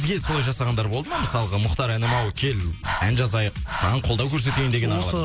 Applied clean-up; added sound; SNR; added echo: none; Breathing; 11 dB; none.